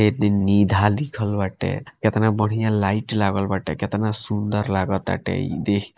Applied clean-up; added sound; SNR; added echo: neural mask model Resemble Enhance denoiser.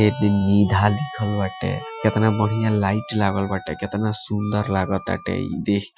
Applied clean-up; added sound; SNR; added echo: classical method Wiener filter.